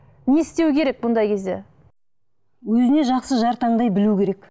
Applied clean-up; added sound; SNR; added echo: none; none; none; none.